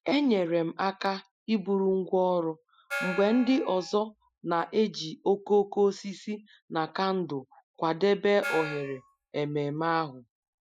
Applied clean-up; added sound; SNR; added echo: classical method Wiener filter.